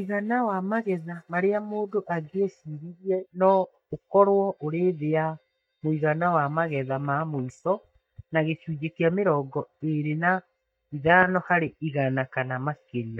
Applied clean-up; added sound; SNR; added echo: neural mask model DeepFilterNet 3.